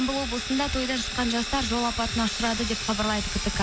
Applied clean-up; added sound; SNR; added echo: none; Sawing; 5 dB; none.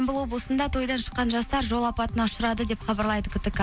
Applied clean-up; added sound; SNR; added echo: none; none; none; none.